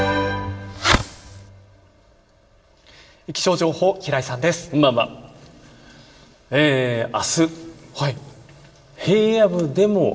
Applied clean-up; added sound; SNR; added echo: none; Fireworks; 1 dB; reverberation time 2.9 s.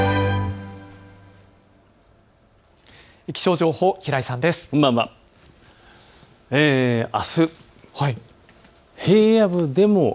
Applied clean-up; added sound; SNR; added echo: none; none; none; none.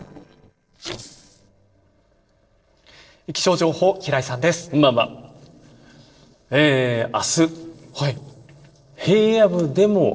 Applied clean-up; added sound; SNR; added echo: neural separator model SepFormer DNS4.